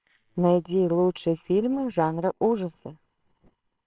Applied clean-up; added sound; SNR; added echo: neural separator model SepFormer WHAMR!.